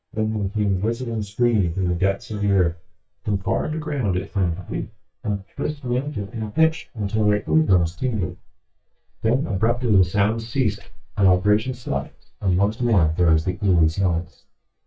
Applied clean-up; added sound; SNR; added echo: neural mask model DeepFilterNet 3.